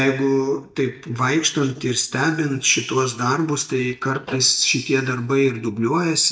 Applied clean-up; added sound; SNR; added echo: neural mask model DeepFilterNet 3.